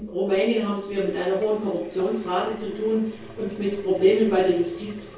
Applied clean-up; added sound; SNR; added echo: none; Sink (filling or washing) / Water tap, faucet; 19 dB; reverberation time 0.6 s.